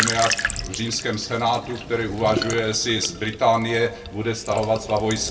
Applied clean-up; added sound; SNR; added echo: none; Trickle, dribble / Sink (filling or washing); 7 dB; reverberation time 0.2 s.